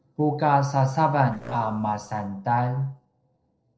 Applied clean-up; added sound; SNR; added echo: neural separator model SepFormer DNS4.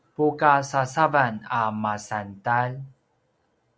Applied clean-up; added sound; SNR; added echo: none; none; none; none.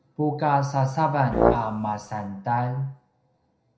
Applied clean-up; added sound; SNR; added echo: none; Brass instrument; -2 dB; reverberation time 0.5 s.